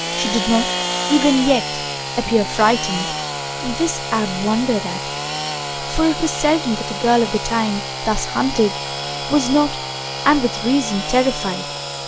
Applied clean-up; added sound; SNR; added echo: none; Sawing / Engine; 5 dB; none.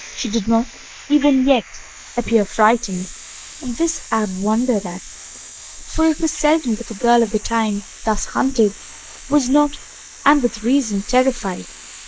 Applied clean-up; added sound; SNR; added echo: neural mask model Resemble Enhance denoiser.